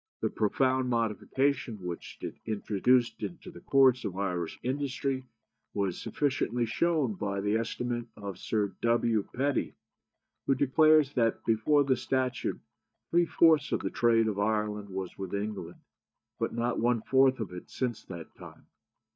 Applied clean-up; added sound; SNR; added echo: neural mask model DeepFilterNet 3.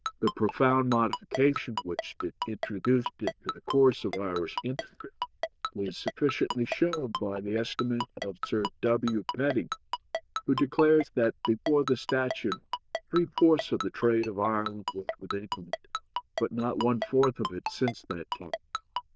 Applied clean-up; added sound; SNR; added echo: neural diffusion model UNIVERSE++.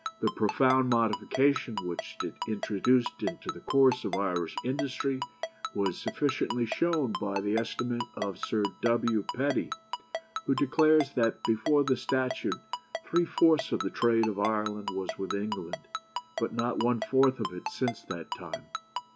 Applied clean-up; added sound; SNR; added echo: none; Ringtone; 9 dB; none.